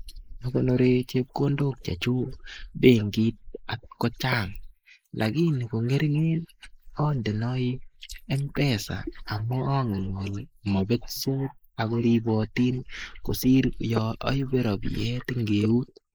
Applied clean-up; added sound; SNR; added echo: neural mask model Resemble Enhance denoiser.